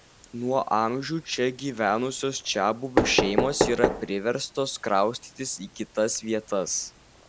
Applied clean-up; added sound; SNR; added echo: none; Knock; 4 dB; none.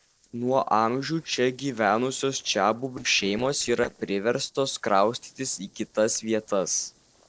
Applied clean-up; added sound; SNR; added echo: neural separator model SepFormer DNS4.